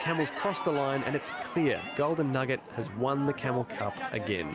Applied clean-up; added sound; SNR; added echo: none; none; none; none.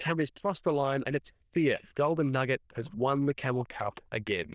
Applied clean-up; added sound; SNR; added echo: neural diffusion model UNIVERSE++.